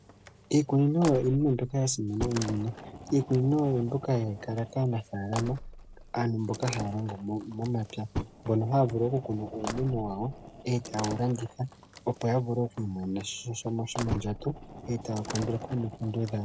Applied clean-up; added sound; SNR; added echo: none; Slam + Fire; 12 dB; none.